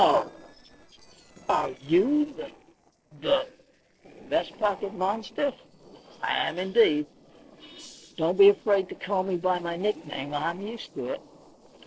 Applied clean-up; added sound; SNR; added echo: neural separator model SepFormer DNS4.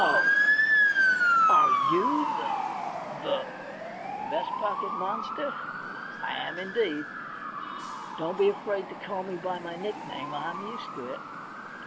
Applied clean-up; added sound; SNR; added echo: none; Motor vehicle (road) / Siren; -5 dB; none.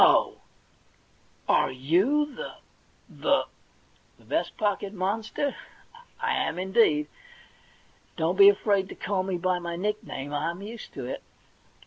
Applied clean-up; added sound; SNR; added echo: none; none; none; none.